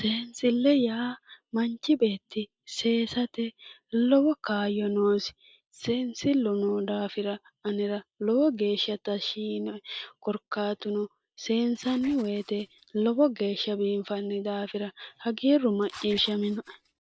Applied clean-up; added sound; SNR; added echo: neural separator model SepFormer DNS4.